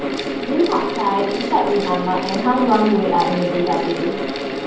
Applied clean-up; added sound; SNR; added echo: none; Mechanical fan; 4 dB; reverberation time 0.6 s.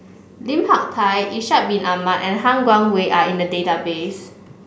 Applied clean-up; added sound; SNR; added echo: none; none; none; none.